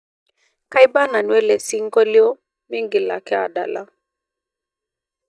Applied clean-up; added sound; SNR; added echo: neural mask model DeepFilterNet 3.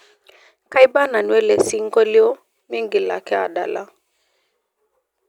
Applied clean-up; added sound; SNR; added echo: none; none; none; none.